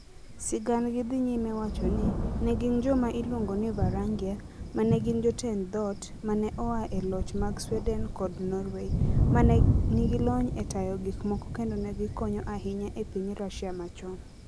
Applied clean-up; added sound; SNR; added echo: none; Thunder; 0 dB; none.